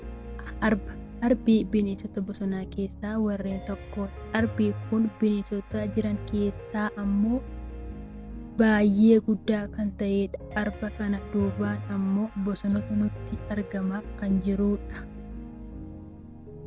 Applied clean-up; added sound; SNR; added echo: none; Piano; 11 dB; none.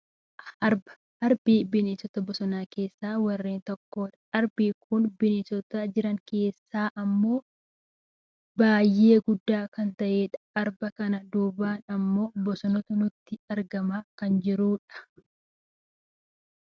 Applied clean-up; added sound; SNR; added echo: none; none; none; none.